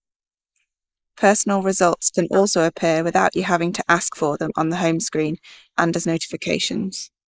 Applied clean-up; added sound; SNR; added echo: neural mask model Resemble Enhance denoiser.